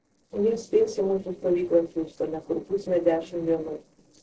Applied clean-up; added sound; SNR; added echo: neural separator model SepFormer DNS4.